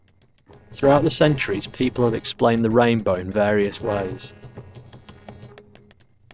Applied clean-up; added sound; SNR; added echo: neural separator model SepFormer DNS4.